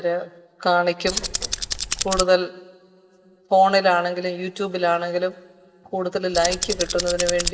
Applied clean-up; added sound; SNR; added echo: none; Tools; 3 dB; reverberation time 1.6 s.